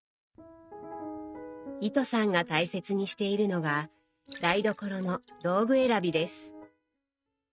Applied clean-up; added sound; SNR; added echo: neural mask model RNNoise.